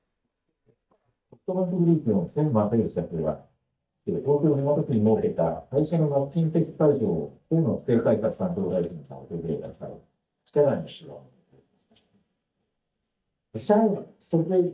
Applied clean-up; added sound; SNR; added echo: neural mask model DeepFilterNet 3.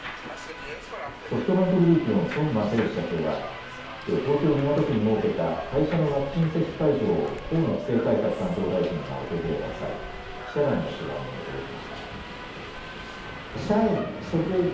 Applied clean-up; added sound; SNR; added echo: none; Subway, metro, underground; 11 dB; reverberation time 0.8 s.